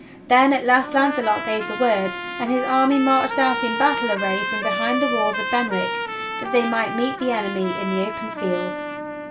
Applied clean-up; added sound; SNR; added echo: none; Trumpet; 5 dB; none.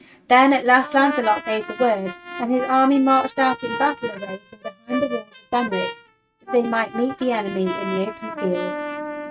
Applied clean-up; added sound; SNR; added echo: neural mask model RNNoise.